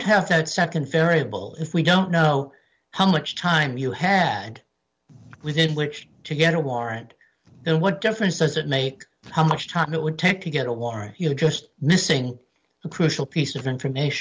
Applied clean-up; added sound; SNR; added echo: none; none; none; none.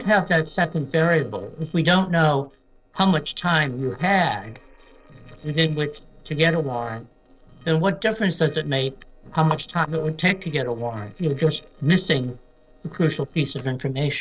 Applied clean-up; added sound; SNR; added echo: neural separator model SepFormer DNS4.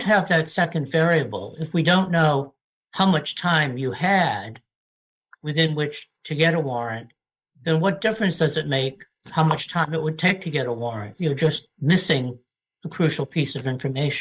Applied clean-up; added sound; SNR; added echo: neural mask model Resemble Enhance denoiser.